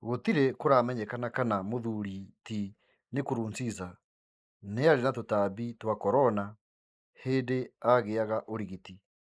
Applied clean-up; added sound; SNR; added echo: neural mask model Resemble Enhance denoiser.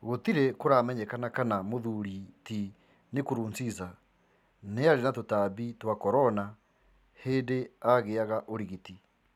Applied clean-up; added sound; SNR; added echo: none; none; none; none.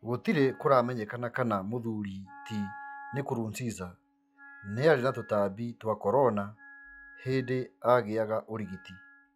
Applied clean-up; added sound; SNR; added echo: classical method log-MMSE.